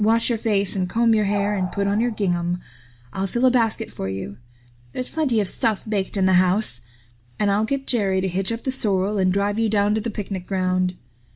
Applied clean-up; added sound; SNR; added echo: none; Animal; 15 dB; none.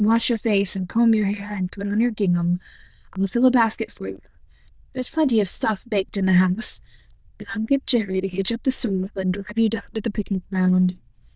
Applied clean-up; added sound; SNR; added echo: neural diffusion model UNIVERSE++.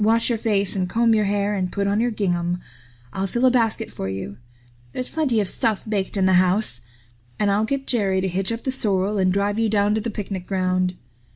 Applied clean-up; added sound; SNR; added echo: none; none; none; none.